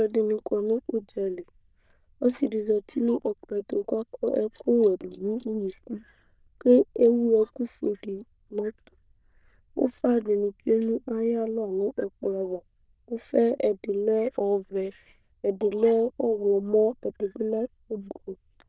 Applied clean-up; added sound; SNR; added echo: neural diffusion model UNIVERSE++.